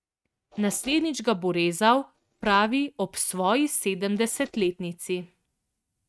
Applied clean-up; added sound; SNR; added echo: neural mask model RNNoise.